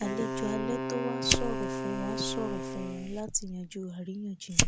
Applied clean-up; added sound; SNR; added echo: none; Wind instrument, woodwind instrument + Fire; -3 dB; none.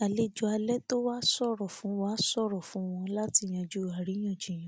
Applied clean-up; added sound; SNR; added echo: none; none; none; none.